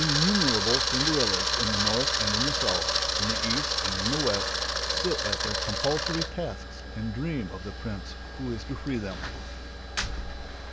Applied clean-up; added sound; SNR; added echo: none; Camera; -3 dB; none.